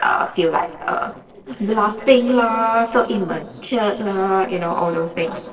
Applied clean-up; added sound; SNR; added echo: neural separator model SepFormer DNS4.